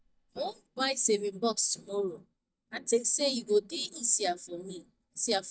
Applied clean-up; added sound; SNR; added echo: neural mask model DeepFilterNet 3.